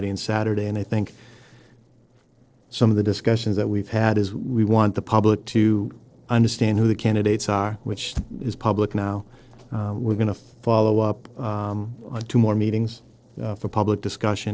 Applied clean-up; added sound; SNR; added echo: neural separator model SepFormer DNS4.